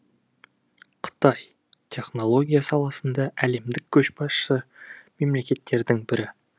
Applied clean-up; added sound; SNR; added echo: none; none; none; none.